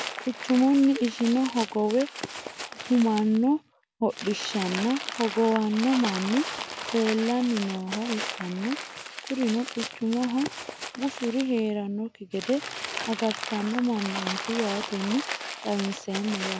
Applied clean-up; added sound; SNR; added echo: none; Crumpling, crinkling; 9 dB; none.